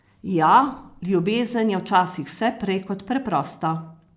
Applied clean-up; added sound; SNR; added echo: none; none; none; none.